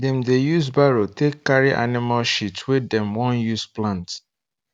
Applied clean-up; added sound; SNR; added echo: none; none; none; none.